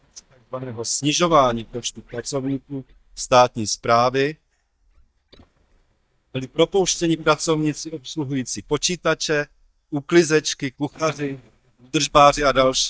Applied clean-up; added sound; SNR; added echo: neural mask model DeepFilterNet 3.